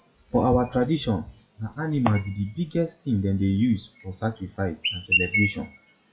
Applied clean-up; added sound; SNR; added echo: classical method WPE with log-MMSE.